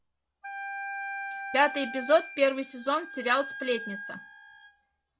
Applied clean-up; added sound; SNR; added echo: classical method log-MMSE.